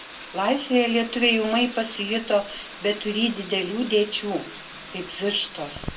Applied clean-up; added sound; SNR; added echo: none; Bathtub (filling or washing); 15 dB; reverberation time 0.2 s.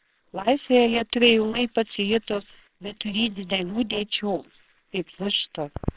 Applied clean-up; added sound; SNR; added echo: neural separator model SepFormer WHAMR!.